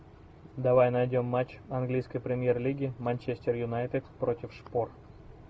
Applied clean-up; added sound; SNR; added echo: none; none; none; none.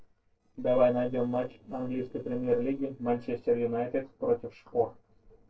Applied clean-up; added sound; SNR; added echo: neural separator model SepFormer DNS4.